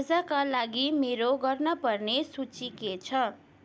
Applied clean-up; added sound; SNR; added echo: none; none; none; none.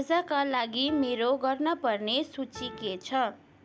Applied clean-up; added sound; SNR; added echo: none; Piano; 15 dB; none.